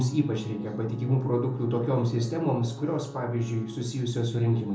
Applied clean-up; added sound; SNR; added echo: none; Alarm / Ocean / Boat, Water vehicle; 19 dB; reverberation time 0.8 s.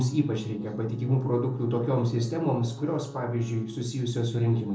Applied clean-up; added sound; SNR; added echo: neural separator model SepFormer DNS4.